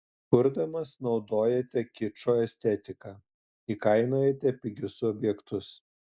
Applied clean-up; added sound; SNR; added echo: none; none; none; none.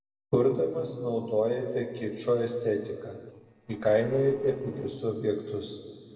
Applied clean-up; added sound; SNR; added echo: neural separator model SepFormer DNS4.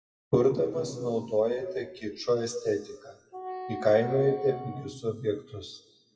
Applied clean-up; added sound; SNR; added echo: classical method WPE with log-MMSE.